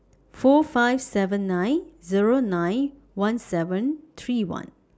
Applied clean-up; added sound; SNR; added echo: none; none; none; none.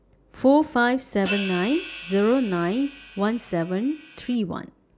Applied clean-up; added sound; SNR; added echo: none; Hi-hat; 12 dB; none.